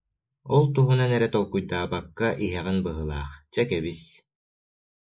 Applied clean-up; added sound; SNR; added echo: neural mask model Resemble Enhance denoiser.